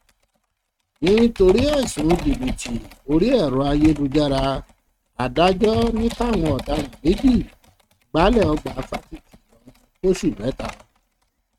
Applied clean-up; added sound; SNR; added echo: neural mask model RNNoise.